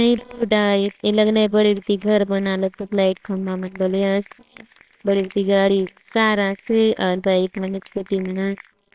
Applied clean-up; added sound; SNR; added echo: neural separator model SepFormer WHAMR!.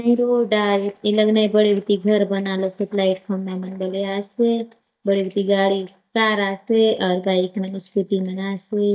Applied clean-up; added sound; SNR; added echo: neural mask model DeepFilterNet 3.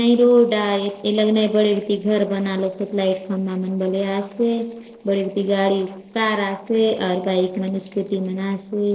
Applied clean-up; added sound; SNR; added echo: neural separator model SepFormer DNS4.